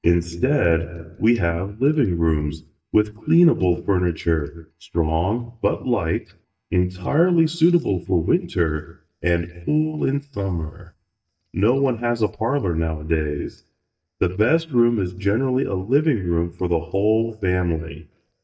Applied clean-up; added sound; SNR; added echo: neural mask model DeepFilterNet 3.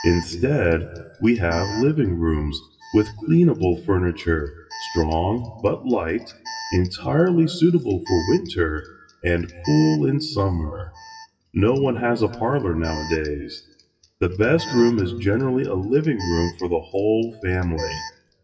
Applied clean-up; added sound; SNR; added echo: classical method WPE with log-MMSE.